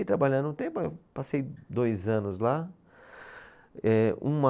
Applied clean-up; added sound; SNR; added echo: none; none; none; none.